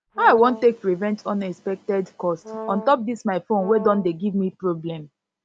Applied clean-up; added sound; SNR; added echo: none; Brass instrument; 13 dB; none.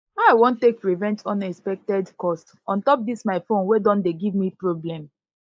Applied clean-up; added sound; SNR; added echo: neural mask model Resemble Enhance denoiser.